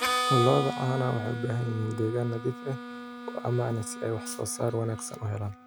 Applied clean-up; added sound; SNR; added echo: none; Harmonica; 5 dB; none.